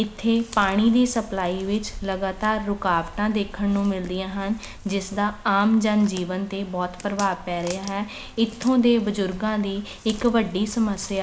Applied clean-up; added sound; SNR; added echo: none; Walk, footsteps; 17 dB; none.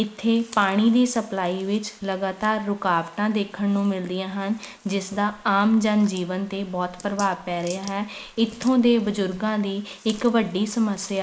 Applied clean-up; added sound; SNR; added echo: neural mask model Resemble Enhance denoiser.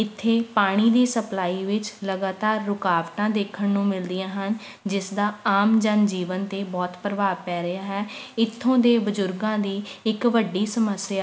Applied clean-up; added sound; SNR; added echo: none; none; none; none.